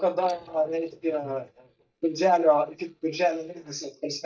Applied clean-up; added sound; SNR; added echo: neural mask model DeepFilterNet 3.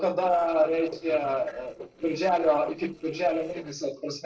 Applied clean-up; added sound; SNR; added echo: neural separator model SepFormer DNS4.